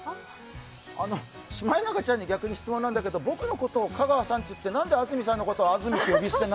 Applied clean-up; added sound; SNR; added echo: none; none; none; none.